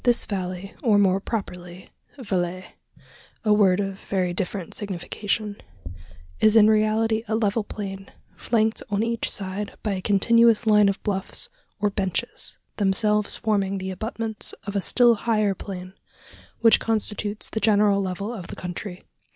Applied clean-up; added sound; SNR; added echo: none; none; none; none.